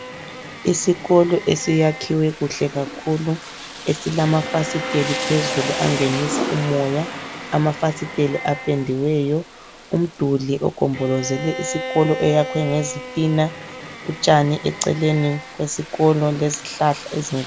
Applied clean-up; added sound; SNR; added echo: none; Rain + Bowed string instrument; 10 dB; none.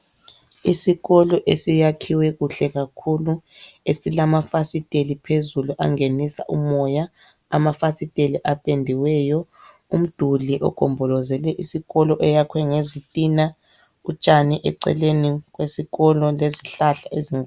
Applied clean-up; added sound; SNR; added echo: none; none; none; none.